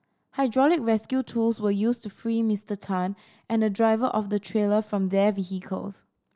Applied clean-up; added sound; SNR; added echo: none; none; none; none.